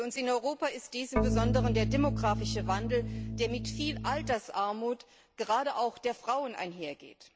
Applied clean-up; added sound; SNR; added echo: none; Organ; -1 dB; none.